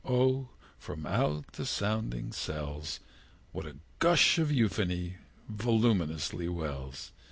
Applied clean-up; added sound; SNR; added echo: none; none; none; none.